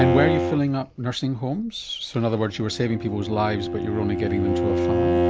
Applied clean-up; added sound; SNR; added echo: none; Bowed string instrument; 0 dB; none.